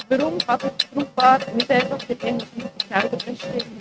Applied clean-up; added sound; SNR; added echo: neural mask model RNNoise.